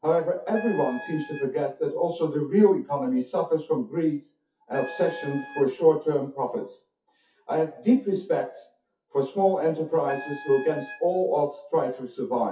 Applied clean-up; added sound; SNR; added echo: classical method WPE with log-MMSE.